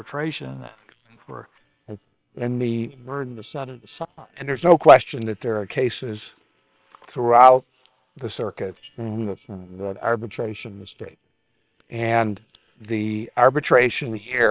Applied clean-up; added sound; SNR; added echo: neural separator model SepFormer WHAM!.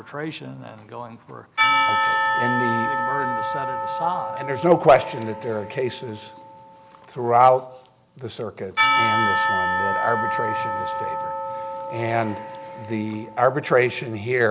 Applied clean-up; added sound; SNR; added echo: none; Church bell / Percussion; 1 dB; none.